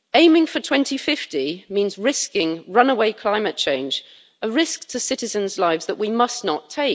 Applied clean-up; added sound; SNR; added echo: none; none; none; none.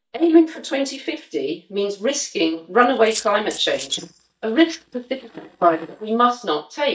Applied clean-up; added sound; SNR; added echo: neural mask model DeepFilterNet 3.